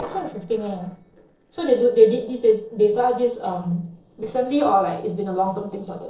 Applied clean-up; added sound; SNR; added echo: neural separator model SepFormer DNS4.